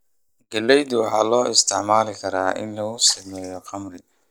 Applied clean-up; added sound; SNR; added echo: neural mask model DeepFilterNet 3.